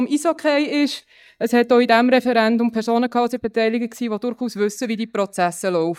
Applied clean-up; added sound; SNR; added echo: neural mask model DeepFilterNet 3.